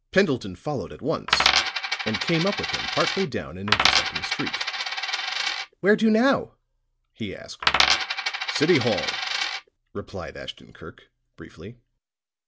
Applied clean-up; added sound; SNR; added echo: none; Coin (dropping); -3 dB; none.